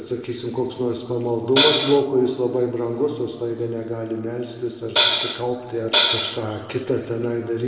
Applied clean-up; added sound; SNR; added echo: none; Hi-hat; -3 dB; reverberation time 1.9 s.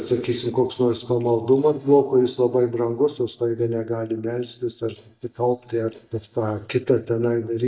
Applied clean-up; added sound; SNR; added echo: neural mask model DeepFilterNet 3.